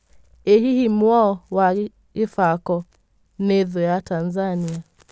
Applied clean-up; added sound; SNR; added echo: none; none; none; none.